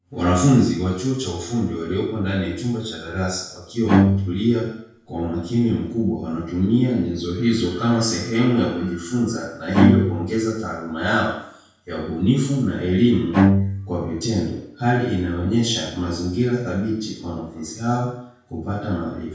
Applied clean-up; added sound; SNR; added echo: none; Bowed string instrument; 0 dB; reverberation time 0.6 s.